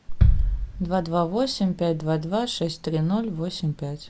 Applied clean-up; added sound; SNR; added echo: none; Bass drum; 1 dB; none.